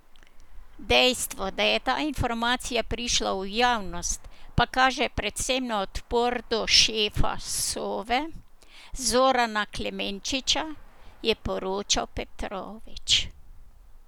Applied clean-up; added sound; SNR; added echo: none; Traffic noise, roadway noise; 16 dB; none.